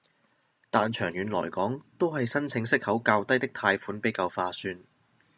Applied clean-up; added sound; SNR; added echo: none; none; none; none.